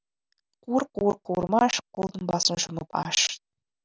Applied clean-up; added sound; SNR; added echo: none; none; none; none.